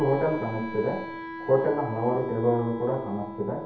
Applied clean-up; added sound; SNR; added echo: none; Wind instrument, woodwind instrument; 11 dB; reverberation time 0.7 s.